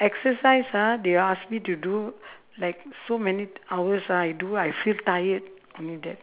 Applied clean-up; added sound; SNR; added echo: none; none; none; none.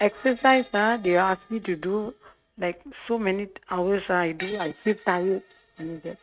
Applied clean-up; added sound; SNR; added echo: neural mask model RNNoise.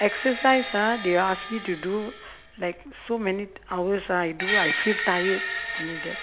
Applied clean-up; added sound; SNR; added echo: none; Screech; 6 dB; none.